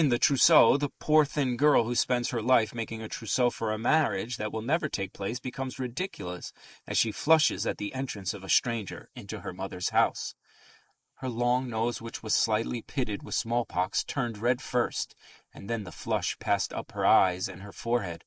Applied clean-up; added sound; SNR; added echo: neural mask model Resemble Enhance denoiser.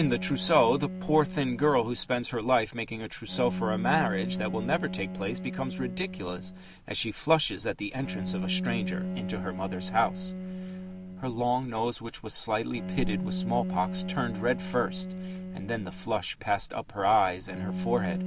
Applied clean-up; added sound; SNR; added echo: none; Bowed string instrument; 7 dB; none.